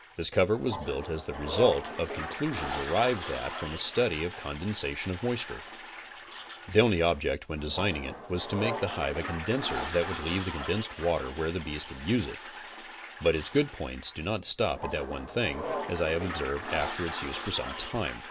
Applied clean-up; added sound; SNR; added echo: none; Toilet flush; 9 dB; none.